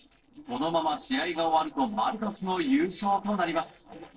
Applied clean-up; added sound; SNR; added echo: neural separator model SepFormer DNS4.